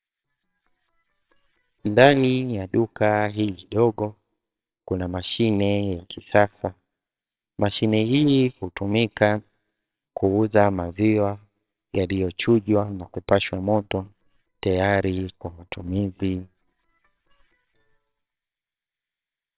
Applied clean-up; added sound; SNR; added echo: neural separator model SepFormer WHAMR!.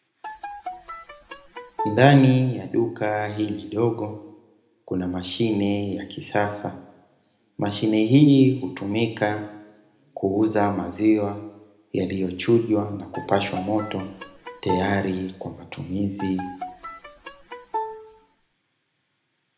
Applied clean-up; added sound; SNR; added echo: none; Bowed string instrument; 12 dB; reverberation time 0.8 s.